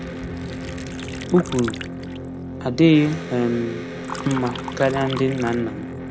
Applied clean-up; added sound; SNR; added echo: none; Electric guitar + Liquid; 8 dB; none.